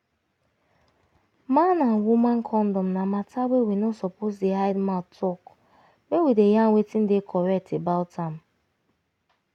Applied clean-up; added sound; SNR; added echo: none; none; none; none.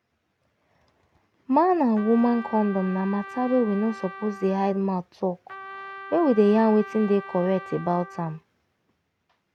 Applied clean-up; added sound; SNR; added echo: none; Trumpet; 15 dB; none.